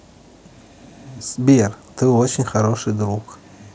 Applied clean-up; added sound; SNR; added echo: none; none; none; none.